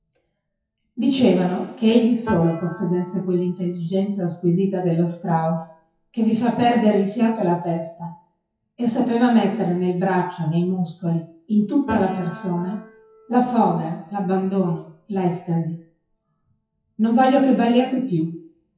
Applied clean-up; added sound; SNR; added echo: classical method WPE with log-MMSE.